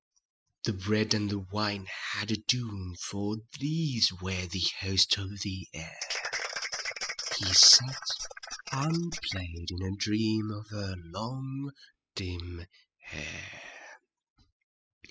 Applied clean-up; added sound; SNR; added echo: classical method spectral subtraction.